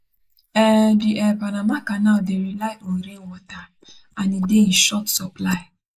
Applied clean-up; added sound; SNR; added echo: neural mask model Resemble Enhance denoiser.